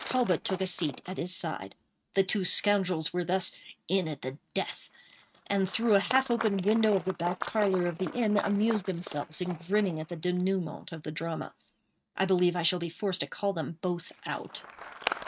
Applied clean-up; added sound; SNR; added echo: neural mask model RNNoise.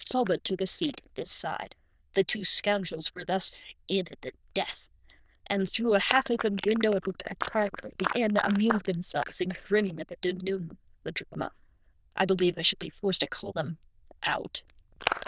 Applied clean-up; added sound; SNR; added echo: neural diffusion model UNIVERSE++.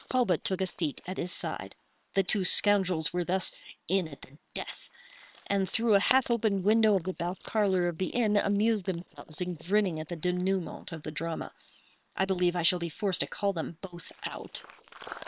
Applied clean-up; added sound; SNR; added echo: neural separator model SepFormer WHAM!.